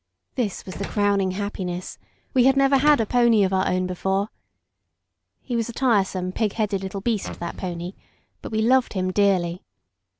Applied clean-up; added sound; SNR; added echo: none; Fart + Slam; 16 dB; none.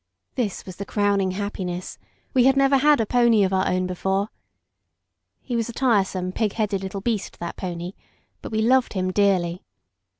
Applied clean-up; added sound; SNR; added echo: none; none; none; none.